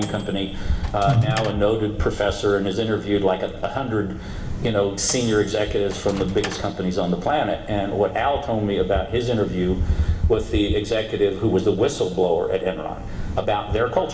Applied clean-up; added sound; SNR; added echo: none; Microwave oven; 15 dB; reverberation time 1.1 s.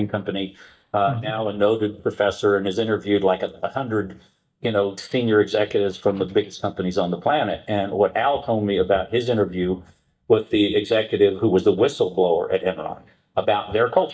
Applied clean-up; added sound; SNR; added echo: neural mask model DeepFilterNet 3.